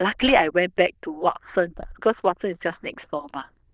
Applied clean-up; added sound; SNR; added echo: neural diffusion model UNIVERSE++.